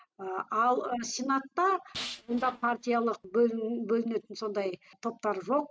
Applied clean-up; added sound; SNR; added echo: neural mask model RNNoise.